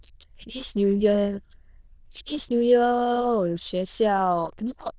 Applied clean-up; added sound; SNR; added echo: neural diffusion model UNIVERSE++.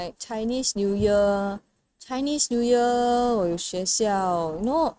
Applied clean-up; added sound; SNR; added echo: neural mask model RNNoise.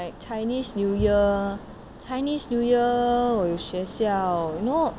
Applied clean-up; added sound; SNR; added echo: none; none; none; none.